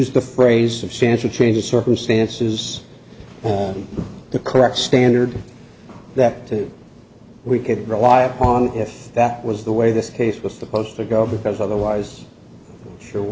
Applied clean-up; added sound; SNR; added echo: none; none; none; none.